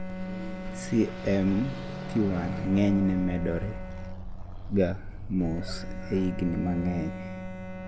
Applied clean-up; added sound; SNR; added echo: none; Car passing by / Accelerating, revving, vroom + Bowed string instrument; 6 dB; none.